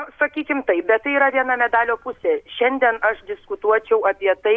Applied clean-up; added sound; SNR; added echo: none; none; none; none.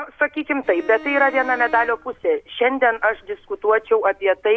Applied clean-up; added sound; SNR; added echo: none; Bowed string instrument; 17 dB; none.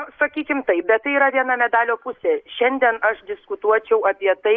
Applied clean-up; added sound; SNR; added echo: neural mask model Resemble Enhance denoiser.